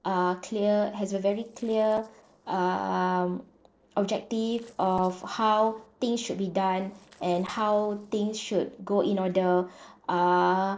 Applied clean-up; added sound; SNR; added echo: neural separator model SepFormer DNS4.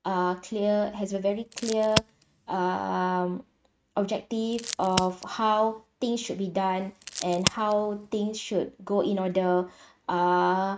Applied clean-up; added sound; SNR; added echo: neural mask model RNNoise.